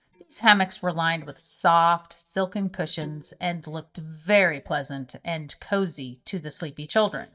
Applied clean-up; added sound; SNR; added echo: neural mask model DeepFilterNet 3.